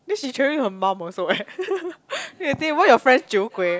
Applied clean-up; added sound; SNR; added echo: none; none; none; none.